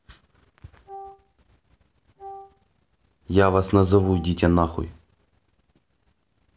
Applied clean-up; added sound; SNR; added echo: none; Wind instrument, woodwind instrument; 18 dB; none.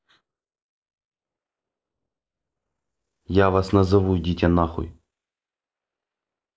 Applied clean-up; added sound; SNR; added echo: neural mask model Resemble Enhance denoiser.